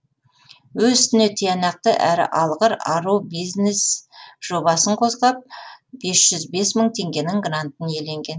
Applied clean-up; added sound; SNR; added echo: none; none; none; none.